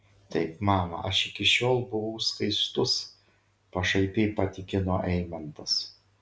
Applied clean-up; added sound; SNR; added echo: none; none; none; none.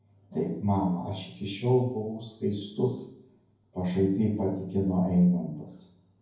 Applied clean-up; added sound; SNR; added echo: none; none; none; reverberation time 0.9 s.